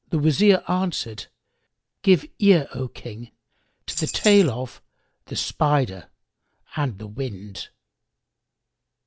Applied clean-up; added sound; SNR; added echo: none; Tambourine; 8 dB; none.